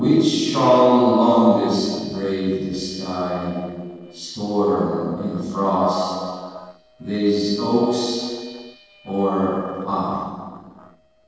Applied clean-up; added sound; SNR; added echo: neural separator model SepFormer DNS4.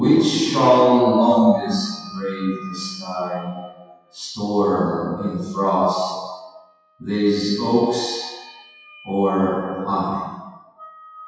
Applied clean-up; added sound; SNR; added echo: classical method WPE with log-MMSE.